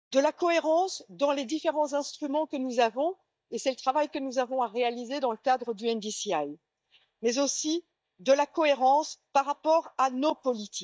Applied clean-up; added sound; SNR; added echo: neural mask model DeepFilterNet 3.